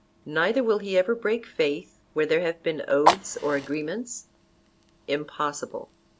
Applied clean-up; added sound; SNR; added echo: none; Fire; 6 dB; none.